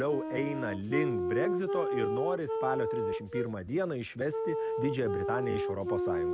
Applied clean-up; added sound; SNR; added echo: none; Wind instrument, woodwind instrument; -1 dB; none.